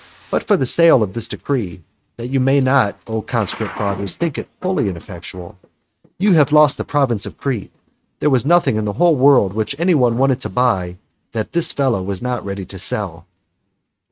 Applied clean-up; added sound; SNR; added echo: neural mask model RNNoise.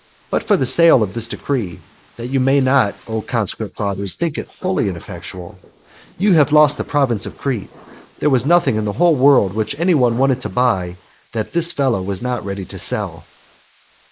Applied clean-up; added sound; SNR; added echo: neural mask model Resemble Enhance denoiser.